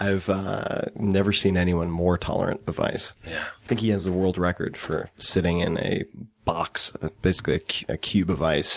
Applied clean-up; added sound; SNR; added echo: none; none; none; none.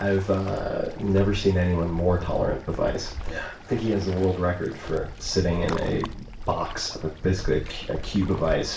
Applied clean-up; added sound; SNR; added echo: none; Waves, surf; 9 dB; reverberation time 0.3 s.